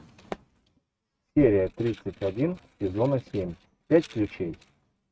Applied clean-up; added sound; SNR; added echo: neural mask model RNNoise.